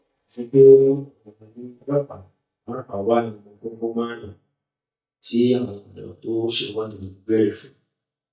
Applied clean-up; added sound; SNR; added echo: neural mask model DeepFilterNet 3.